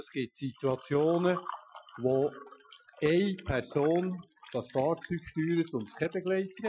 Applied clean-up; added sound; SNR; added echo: classical method Wiener filter.